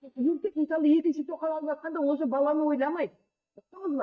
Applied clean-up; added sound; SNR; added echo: neural mask model DeepFilterNet 3.